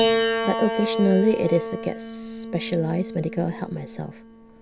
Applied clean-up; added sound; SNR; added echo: none; Piano; 3 dB; none.